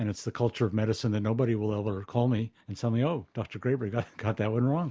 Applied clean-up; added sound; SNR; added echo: none; none; none; none.